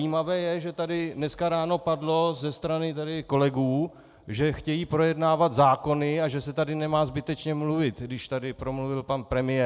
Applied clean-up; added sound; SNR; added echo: none; none; none; none.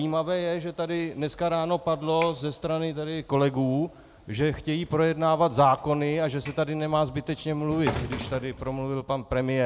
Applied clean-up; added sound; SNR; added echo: none; Sliding door / Train; 16 dB; none.